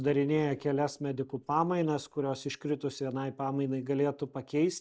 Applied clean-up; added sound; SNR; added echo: neural mask model DeepFilterNet 3.